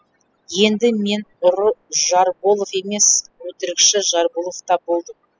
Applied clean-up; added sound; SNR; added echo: classical method spectral subtraction.